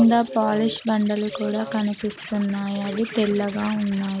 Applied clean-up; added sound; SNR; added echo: none; Insect; 18 dB; none.